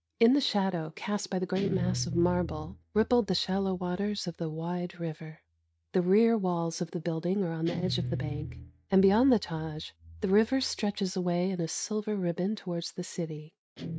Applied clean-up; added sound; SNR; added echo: neural mask model RNNoise.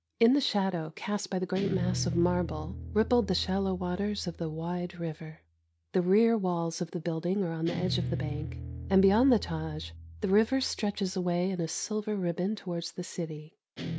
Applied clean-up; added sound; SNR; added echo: none; Guitar; 11 dB; none.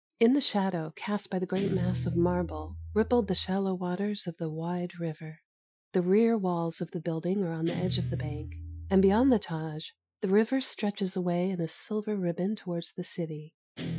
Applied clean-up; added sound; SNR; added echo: classical method Wiener filter.